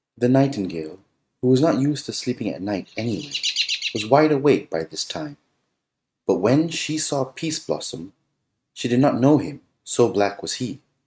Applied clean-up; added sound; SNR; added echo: neural mask model RNNoise.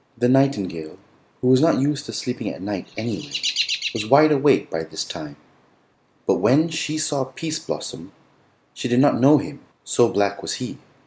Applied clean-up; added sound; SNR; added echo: none; Chirp, tweet; 8 dB; none.